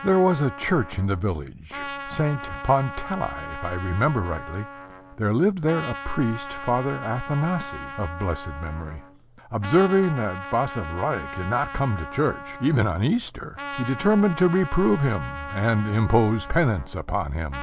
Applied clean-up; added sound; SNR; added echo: none; Trumpet; 12 dB; none.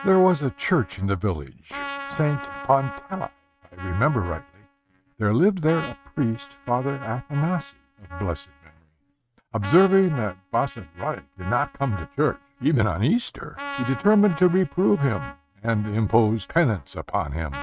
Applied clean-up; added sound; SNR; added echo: neural mask model RNNoise.